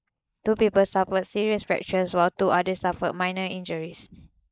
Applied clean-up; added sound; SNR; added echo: neural mask model Resemble Enhance denoiser.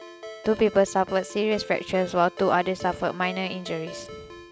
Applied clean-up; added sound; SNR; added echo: none; Ringtone; 15 dB; none.